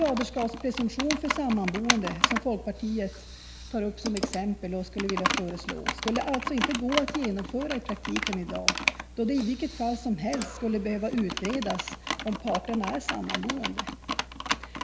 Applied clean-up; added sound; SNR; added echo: none; Computer keyboard; 3 dB; none.